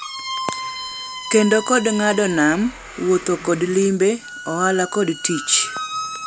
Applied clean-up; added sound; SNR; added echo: none; Squeak; 11 dB; none.